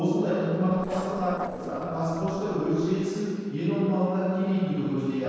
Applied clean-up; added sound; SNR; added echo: neural separator model SepFormer DNS4.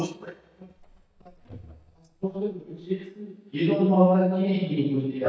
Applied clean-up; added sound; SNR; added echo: neural mask model DeepFilterNet 3.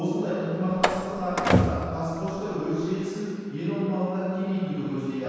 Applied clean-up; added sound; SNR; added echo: none; Slam; 1 dB; reverberation time 2.2 s.